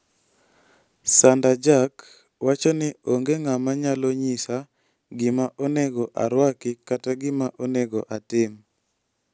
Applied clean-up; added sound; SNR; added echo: none; none; none; none.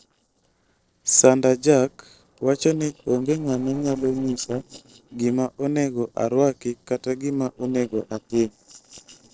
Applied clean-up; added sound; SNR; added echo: neural separator model SepFormer DNS4.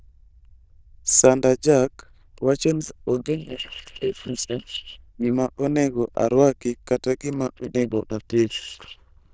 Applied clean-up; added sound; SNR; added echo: neural diffusion model UNIVERSE++.